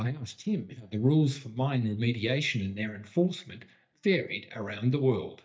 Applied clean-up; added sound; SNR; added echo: neural mask model DeepFilterNet 3.